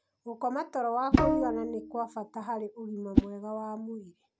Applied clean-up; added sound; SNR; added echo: none; Bowed string instrument + Whoosh, swoosh, swish; -3 dB; none.